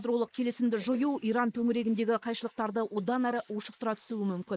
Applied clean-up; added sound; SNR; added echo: neural mask model Resemble Enhance denoiser.